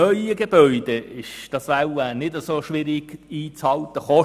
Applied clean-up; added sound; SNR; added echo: none; none; none; none.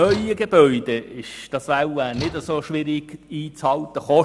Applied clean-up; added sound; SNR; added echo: none; Slam / Tools; 17 dB; none.